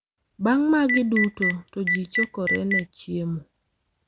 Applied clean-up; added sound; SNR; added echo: none; Telephone; 1 dB; none.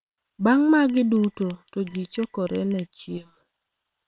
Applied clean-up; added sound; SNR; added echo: neural separator model SepFormer WHAM!.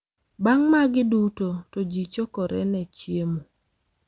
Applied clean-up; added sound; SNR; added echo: none; none; none; none.